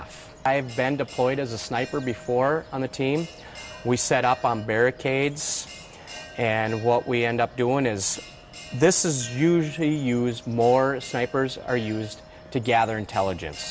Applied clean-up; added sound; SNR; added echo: none; Bell; 20 dB; none.